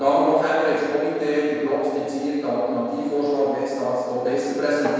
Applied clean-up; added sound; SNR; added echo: none; Drum; 18 dB; reverberation time 1.9 s.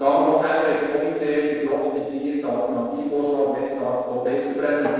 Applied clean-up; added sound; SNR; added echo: neural separator model SepFormer DNS4.